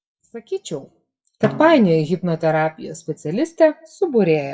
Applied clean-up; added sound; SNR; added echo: classical method WPE with log-MMSE.